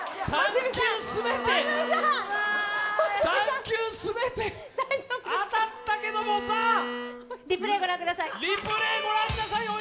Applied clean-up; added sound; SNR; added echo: none; Bowed string instrument; 10 dB; none.